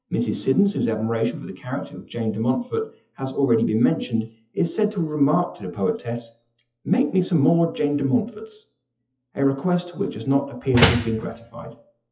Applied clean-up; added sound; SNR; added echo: classical method WPE with log-MMSE.